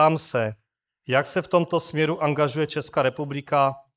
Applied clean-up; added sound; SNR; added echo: neural mask model Resemble Enhance denoiser.